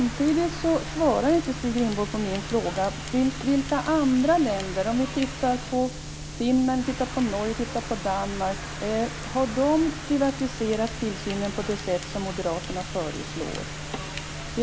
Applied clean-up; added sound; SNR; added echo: none; Rain; 14 dB; none.